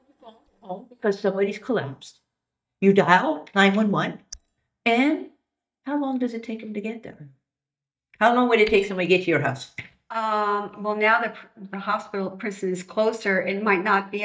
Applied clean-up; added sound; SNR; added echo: neural mask model DeepFilterNet 3.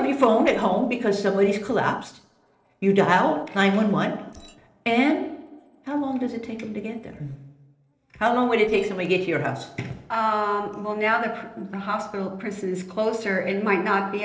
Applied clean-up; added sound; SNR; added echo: neural separator model SepFormer DNS4.